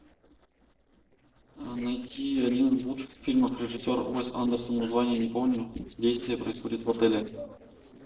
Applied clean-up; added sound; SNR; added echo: neural separator model SepFormer DNS4.